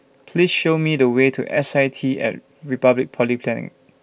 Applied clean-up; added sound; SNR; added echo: none; none; none; none.